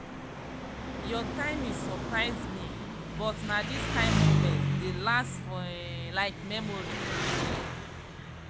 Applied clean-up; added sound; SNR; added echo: none; Engine; -4 dB; none.